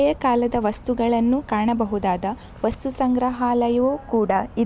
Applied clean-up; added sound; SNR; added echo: none; none; none; none.